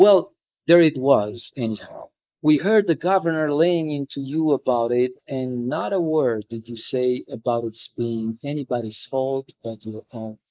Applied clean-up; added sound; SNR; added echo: neural mask model Resemble Enhance denoiser.